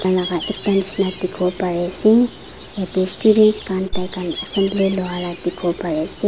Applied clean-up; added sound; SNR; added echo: none; Gull, seagull; 13 dB; none.